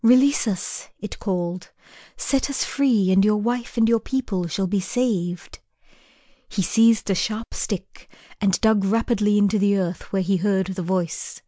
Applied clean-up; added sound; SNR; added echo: none; none; none; none.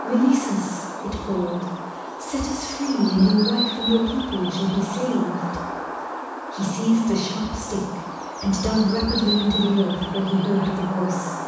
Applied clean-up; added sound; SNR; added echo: none; Bird; 8 dB; reverberation time 1.1 s.